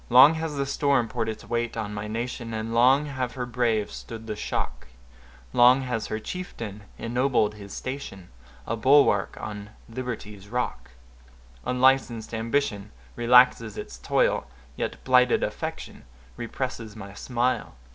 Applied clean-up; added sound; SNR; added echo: none; none; none; none.